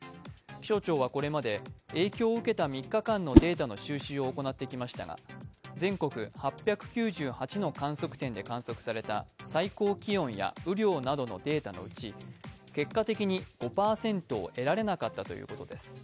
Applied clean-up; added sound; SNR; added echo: none; Whoosh, swoosh, swish; -4 dB; none.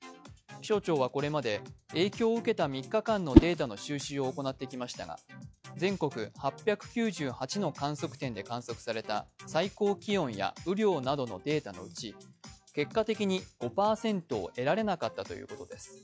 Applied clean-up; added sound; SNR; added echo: classical method log-MMSE.